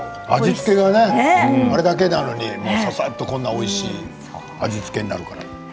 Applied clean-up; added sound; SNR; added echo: none; Piano; 12 dB; none.